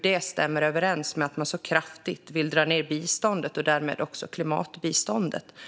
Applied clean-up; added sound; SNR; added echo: none; none; none; none.